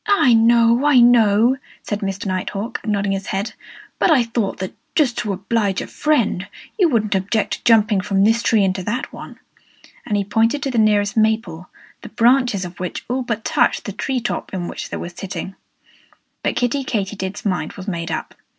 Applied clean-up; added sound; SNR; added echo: none; none; none; none.